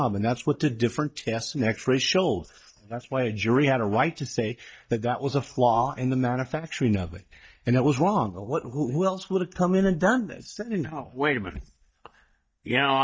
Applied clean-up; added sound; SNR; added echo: neural mask model DeepFilterNet 3.